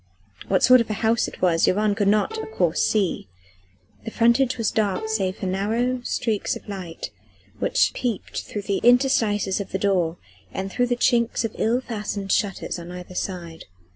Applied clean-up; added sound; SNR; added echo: none; Bowed string instrument; 13 dB; none.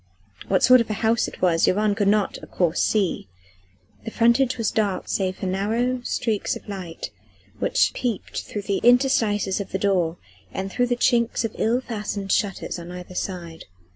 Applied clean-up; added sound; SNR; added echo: none; none; none; none.